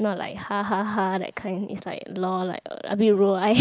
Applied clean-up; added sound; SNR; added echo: none; none; none; none.